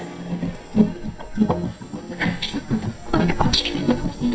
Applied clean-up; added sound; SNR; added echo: neural mask model DeepFilterNet 3.